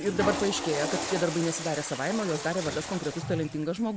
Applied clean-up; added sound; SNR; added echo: none; Toilet flush / Water; 5 dB; none.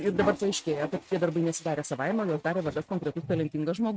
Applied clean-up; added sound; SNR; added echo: neural mask model RNNoise.